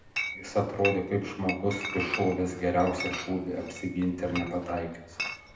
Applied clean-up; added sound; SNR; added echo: none; Chatter / Chink, clink; 8 dB; reverberation time 0.7 s.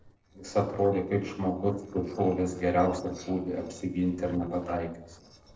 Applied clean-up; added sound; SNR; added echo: neural separator model SepFormer DNS4.